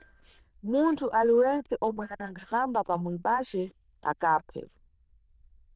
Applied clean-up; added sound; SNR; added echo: neural diffusion model UNIVERSE++.